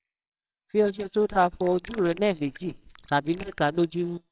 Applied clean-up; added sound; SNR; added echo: neural separator model SepFormer WHAMR!.